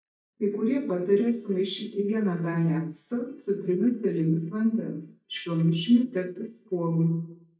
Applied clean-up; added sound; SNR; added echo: neural mask model DeepFilterNet 3.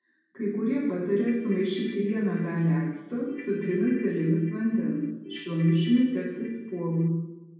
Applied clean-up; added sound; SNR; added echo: none; Ringtone / Keyboard (musical); 19 dB; reverberation time 1.1 s.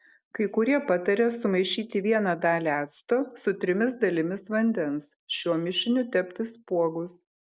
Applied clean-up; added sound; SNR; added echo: none; none; none; none.